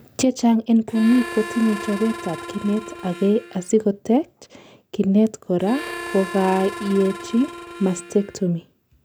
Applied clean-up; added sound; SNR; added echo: none; Harmonica; 12 dB; none.